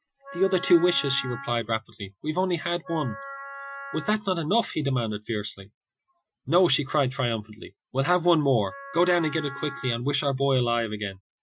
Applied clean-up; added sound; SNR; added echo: classical method Wiener filter.